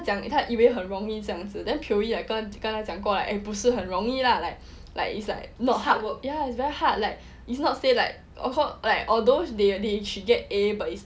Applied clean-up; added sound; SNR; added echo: none; none; none; none.